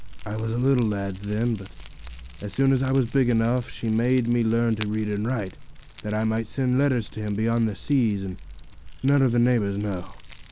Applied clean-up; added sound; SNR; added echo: none; Fire; 14 dB; none.